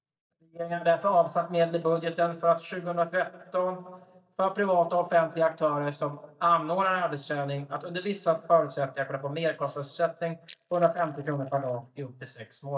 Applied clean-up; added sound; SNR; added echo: neural mask model DeepFilterNet 3.